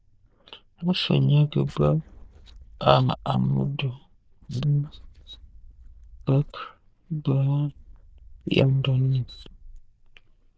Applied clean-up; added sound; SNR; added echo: neural diffusion model UNIVERSE++.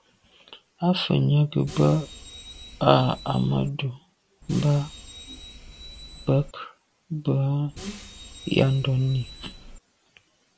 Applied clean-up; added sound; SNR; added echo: none; Bus; 15 dB; none.